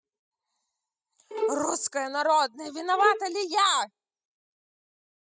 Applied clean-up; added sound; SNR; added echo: classical method spectral subtraction.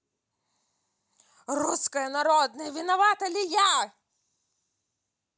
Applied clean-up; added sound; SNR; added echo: none; none; none; none.